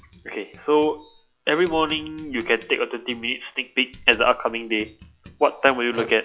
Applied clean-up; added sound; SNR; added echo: classical method log-MMSE.